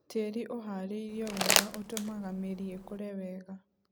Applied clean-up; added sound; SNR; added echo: none; Crumpling, crinkling; -4 dB; none.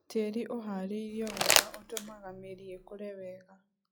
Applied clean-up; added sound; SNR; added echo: classical method log-MMSE.